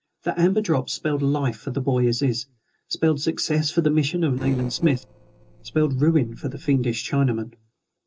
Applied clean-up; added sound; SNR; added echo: neural separator model SepFormer DNS4.